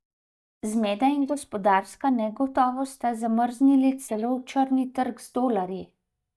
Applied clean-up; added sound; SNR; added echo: neural mask model DeepFilterNet 3.